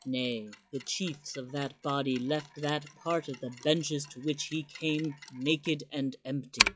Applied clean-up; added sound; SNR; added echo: classical method log-MMSE.